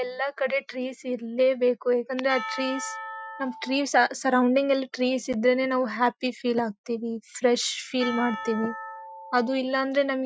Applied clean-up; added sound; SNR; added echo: classical method Wiener filter.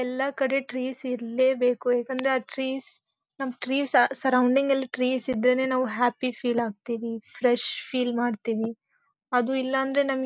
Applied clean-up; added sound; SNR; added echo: none; none; none; none.